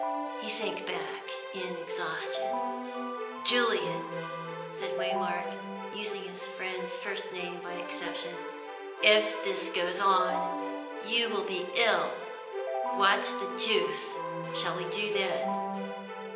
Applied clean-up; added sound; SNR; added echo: none; Keyboard (musical); 3 dB; reverberation time 0.9 s.